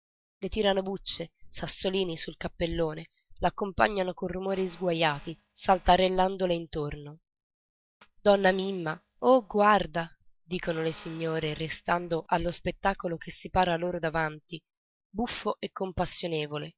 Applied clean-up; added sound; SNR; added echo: neural mask model DeepFilterNet 3.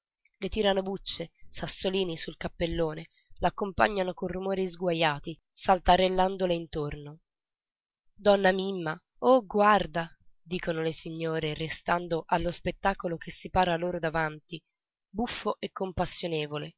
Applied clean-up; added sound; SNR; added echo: none; none; none; none.